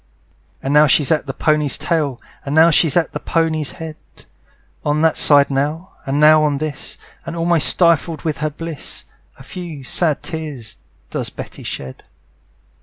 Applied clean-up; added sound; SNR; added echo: none; none; none; none.